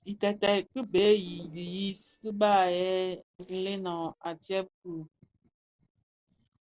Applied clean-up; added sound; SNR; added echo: neural separator model SepFormer DNS4.